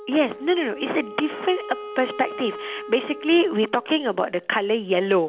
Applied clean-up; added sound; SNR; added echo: none; Wind instrument, woodwind instrument; 14 dB; none.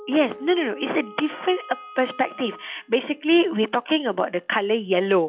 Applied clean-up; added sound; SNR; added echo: classical method log-MMSE.